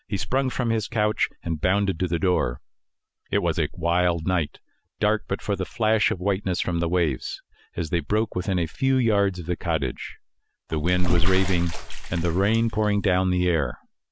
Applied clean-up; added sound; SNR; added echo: none; Bathtub (filling or washing) / Water / Splash, splatter; -3 dB; none.